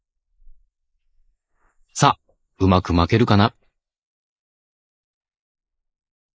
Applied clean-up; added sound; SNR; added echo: neural mask model Resemble Enhance denoiser.